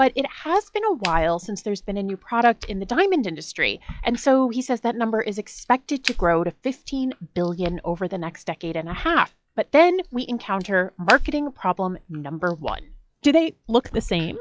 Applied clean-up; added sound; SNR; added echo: classical method log-MMSE.